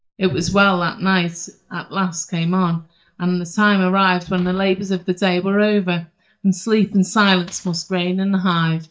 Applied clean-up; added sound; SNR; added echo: neural mask model DeepFilterNet 3.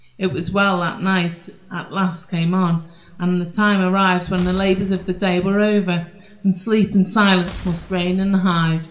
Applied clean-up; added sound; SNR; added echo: none; Boom; 18 dB; reverberation time 1.9 s.